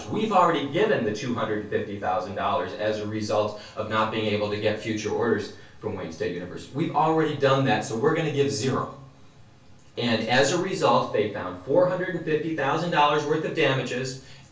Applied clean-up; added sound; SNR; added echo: none; none; none; reverberation time 0.3 s.